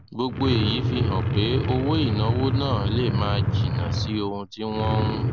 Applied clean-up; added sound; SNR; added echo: none; Truck; -3 dB; none.